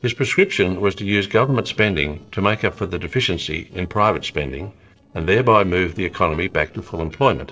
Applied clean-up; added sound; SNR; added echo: neural separator model SepFormer DNS4.